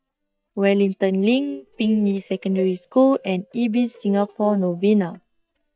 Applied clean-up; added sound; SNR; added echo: neural mask model DeepFilterNet 3.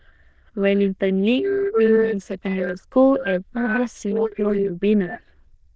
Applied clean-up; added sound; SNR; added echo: neural diffusion model UNIVERSE++.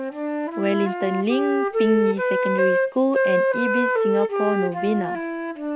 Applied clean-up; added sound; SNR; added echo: none; Wind instrument, woodwind instrument; -2 dB; none.